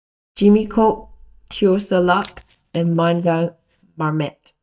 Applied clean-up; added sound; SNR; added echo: neural mask model DeepFilterNet 3.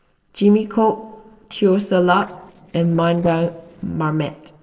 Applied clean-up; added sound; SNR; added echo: neural separator model SepFormer DNS4.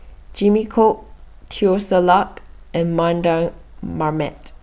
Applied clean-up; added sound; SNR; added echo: none; none; none; none.